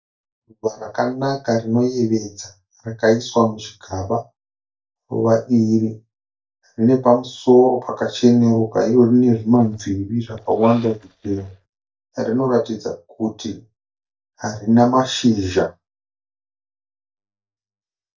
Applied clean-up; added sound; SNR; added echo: neural mask model DeepFilterNet 3.